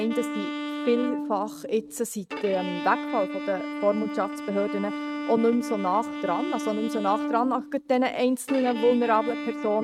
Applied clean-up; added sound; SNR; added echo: neural mask model RNNoise.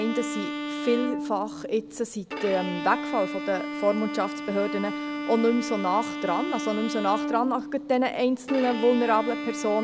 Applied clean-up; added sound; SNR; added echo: none; Bowed string instrument; 6 dB; none.